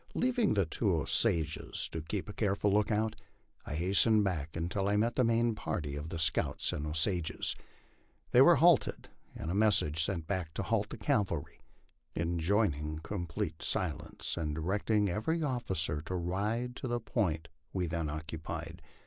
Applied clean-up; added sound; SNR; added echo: none; none; none; none.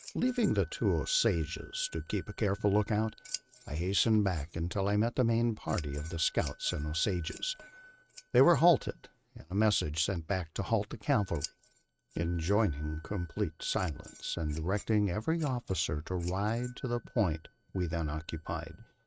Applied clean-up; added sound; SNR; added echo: neural mask model RNNoise.